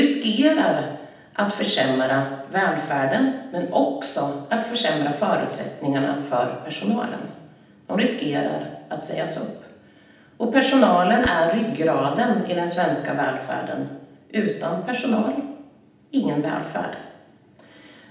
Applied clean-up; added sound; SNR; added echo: none; Whoosh, swoosh, swish; 19 dB; reverberation time 0.8 s.